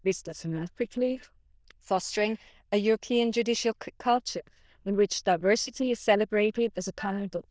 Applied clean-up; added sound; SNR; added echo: neural diffusion model UNIVERSE++.